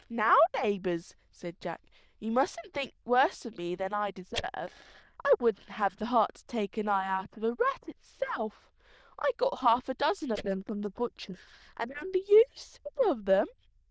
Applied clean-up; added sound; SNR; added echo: neural diffusion model UNIVERSE++.